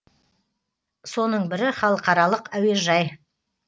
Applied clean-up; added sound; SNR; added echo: none; none; none; none.